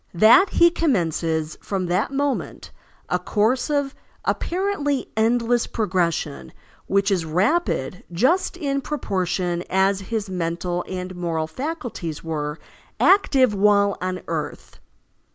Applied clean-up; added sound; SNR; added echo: none; none; none; none.